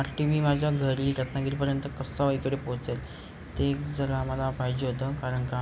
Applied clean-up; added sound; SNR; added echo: none; none; none; none.